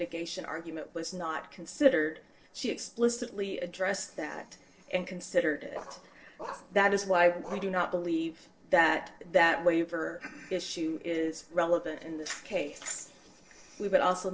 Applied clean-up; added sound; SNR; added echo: neural separator model SepFormer DNS4.